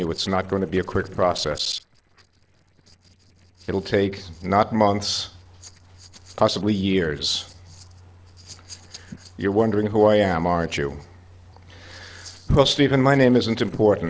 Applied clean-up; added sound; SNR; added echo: neural separator model SepFormer DNS4.